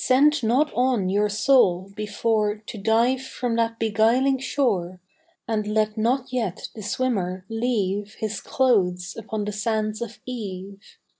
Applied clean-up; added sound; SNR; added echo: none; none; none; none.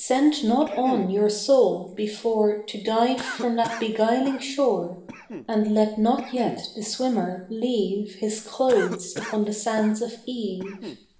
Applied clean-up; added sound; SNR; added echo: none; Cough; 16 dB; reverberation time 0.7 s.